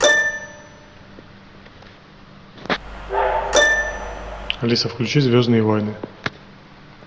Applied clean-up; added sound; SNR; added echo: none; Keyboard (musical) + Train; 0 dB; none.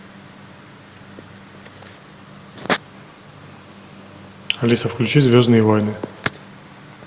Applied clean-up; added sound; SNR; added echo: none; none; none; none.